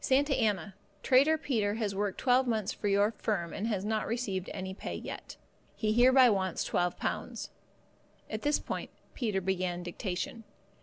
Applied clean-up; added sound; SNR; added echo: none; none; none; none.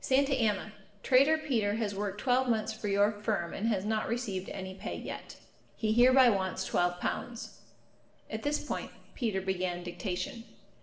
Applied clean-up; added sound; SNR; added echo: none; none; none; reverberation time 0.8 s.